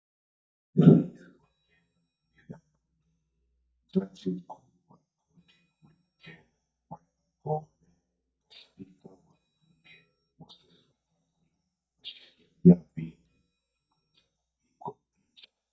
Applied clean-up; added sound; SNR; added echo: neural mask model DeepFilterNet 3.